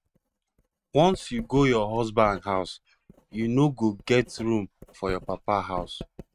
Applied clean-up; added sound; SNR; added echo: neural mask model RNNoise.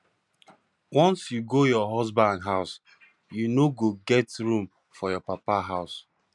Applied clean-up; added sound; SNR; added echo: none; none; none; none.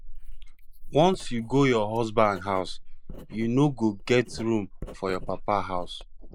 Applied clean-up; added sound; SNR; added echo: neural mask model Resemble Enhance denoiser.